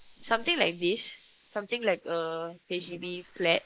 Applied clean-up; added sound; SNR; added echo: neural mask model Resemble Enhance denoiser.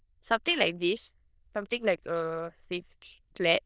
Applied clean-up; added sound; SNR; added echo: neural diffusion model UNIVERSE++.